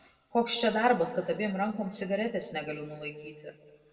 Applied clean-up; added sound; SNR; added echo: none; none; none; reverberation time 1.3 s.